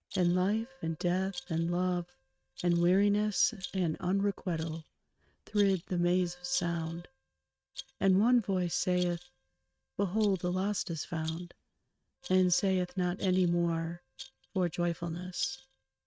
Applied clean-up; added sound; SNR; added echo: neural mask model RNNoise.